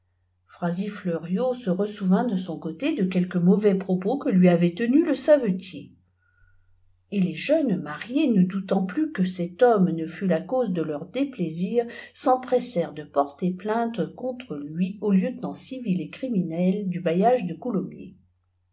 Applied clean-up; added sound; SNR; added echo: none; none; none; none.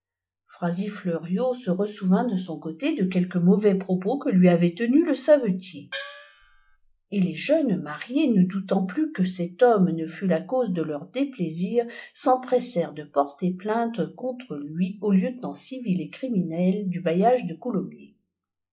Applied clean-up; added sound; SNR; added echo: classical method log-MMSE.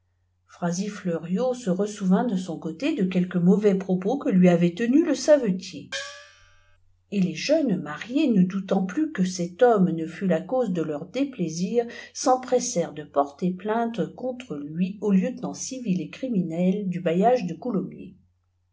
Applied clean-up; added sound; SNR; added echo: none; Gong; 14 dB; none.